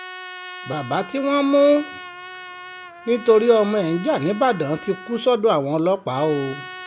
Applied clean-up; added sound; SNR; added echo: none; Trumpet; 16 dB; none.